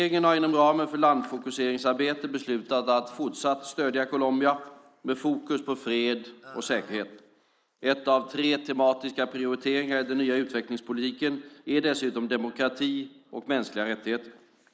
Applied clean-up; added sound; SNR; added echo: neural mask model Resemble Enhance denoiser.